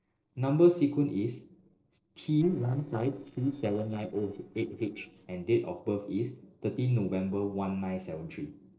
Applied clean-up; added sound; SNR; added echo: neural separator model SepFormer DNS4.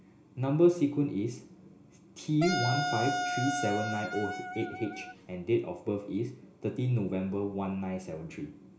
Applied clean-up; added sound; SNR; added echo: none; Wind instrument, woodwind instrument; 3 dB; reverberation time 0.4 s.